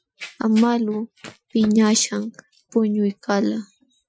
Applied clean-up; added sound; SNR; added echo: classical method Wiener filter.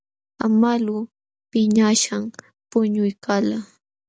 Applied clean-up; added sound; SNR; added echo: none; none; none; none.